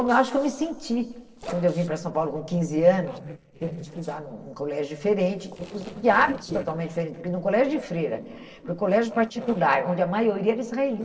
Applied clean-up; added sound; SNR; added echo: neural separator model SepFormer DNS4.